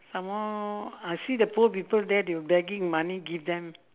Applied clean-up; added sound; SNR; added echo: none; none; none; none.